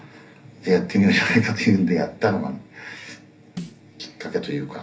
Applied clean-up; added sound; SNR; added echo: none; Snare drum; 17 dB; reverberation time 0.3 s.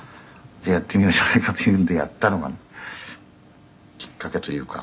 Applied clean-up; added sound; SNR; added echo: none; none; none; none.